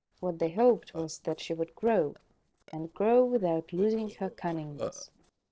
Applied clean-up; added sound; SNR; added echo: neural separator model SepFormer DNS4.